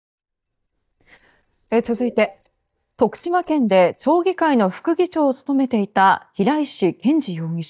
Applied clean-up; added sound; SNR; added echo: neural mask model DeepFilterNet 3.